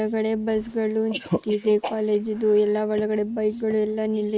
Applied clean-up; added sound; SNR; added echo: neural mask model Resemble Enhance denoiser.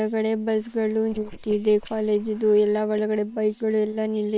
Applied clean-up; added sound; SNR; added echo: neural separator model SepFormer WHAM!.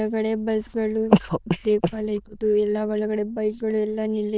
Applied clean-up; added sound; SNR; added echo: neural diffusion model UNIVERSE++.